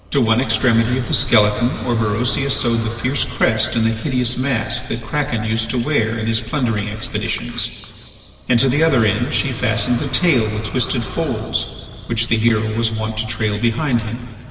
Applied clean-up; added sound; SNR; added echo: none; Car; 14 dB; reverberation time 2.3 s.